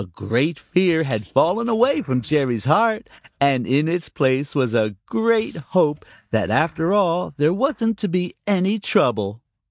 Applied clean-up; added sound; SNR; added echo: neural mask model DeepFilterNet 3.